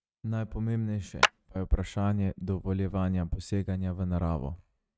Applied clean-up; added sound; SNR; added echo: neural mask model RNNoise.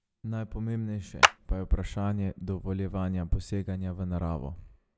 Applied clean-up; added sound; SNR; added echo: none; Clapping; -2 dB; none.